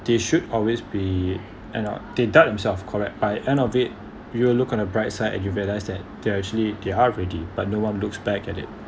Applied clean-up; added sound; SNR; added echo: none; none; none; none.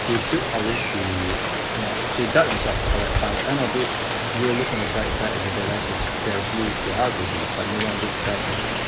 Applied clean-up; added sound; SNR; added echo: none; Rain; -2 dB; none.